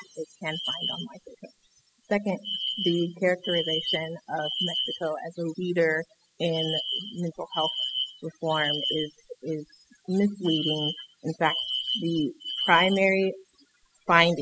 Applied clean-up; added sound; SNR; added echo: classical method spectral subtraction.